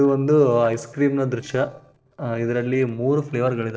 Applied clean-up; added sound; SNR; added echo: neural separator model SepFormer DNS4.